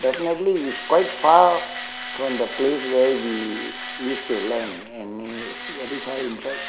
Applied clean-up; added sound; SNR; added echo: none; Tools; 11 dB; none.